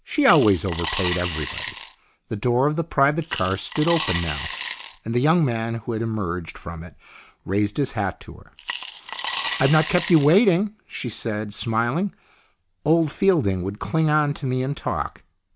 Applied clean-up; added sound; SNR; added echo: none; Coin (dropping) / Glass; 8 dB; none.